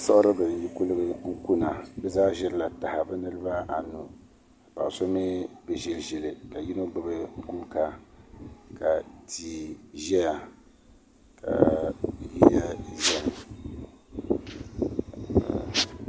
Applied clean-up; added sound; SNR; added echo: none; none; none; none.